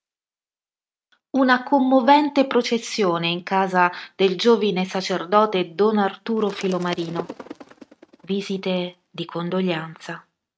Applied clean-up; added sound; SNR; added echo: neural mask model RNNoise.